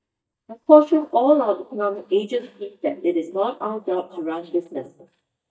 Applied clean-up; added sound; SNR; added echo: neural mask model DeepFilterNet 3.